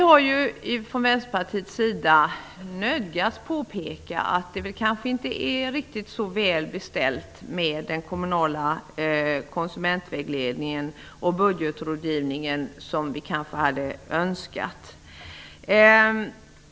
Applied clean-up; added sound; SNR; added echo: none; none; none; none.